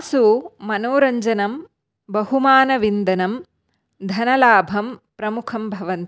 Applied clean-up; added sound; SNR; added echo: none; none; none; none.